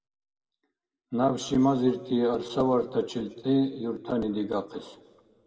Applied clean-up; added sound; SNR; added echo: none; none; none; reverberation time 1.2 s.